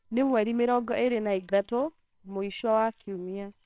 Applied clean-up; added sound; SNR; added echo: neural separator model SepFormer WHAMR!.